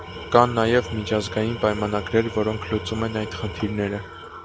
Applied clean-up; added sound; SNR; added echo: none; Tools; 11 dB; none.